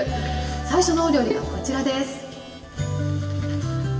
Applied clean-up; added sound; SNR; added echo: none; Bowed string instrument; 12 dB; reverberation time 1.8 s.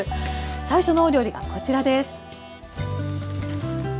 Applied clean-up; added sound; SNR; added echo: none; none; none; none.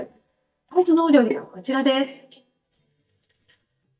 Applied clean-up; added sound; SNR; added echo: neural mask model DeepFilterNet 3.